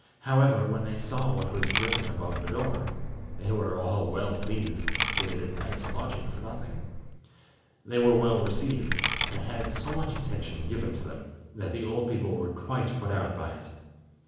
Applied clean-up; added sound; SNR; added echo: none; Coin (dropping); 1 dB; reverberation time 1.0 s.